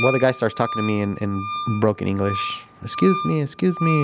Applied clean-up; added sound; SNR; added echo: none; Wind instrument, woodwind instrument; 8 dB; none.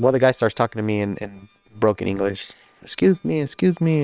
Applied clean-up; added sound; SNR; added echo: neural separator model SepFormer WHAM!.